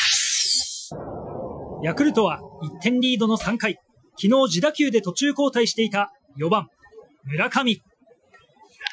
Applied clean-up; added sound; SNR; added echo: classical method Wiener filter.